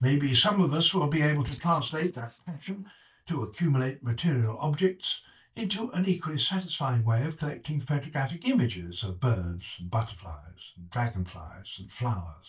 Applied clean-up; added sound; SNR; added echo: neural mask model DeepFilterNet 3.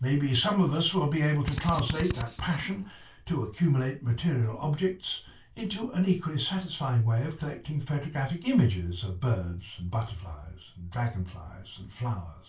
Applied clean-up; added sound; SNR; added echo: none; Drill; 6 dB; reverberation time 0.3 s.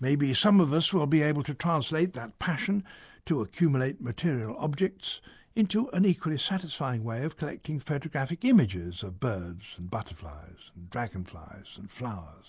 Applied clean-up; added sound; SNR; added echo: none; none; none; none.